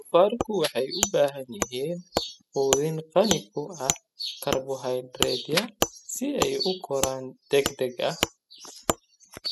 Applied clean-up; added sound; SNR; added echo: classical method spectral subtraction.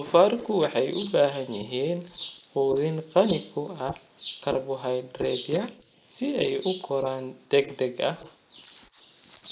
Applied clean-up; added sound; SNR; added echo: neural mask model Resemble Enhance denoiser.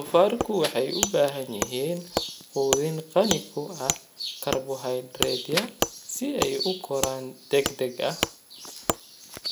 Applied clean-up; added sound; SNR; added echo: none; Wood; 6 dB; none.